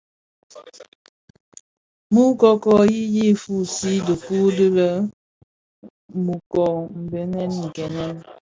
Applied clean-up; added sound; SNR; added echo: none; none; none; none.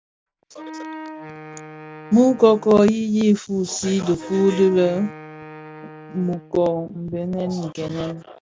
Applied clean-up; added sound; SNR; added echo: none; Wind instrument, woodwind instrument; 17 dB; none.